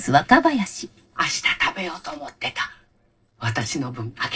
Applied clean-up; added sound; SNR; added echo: neural separator model SepFormer DNS4.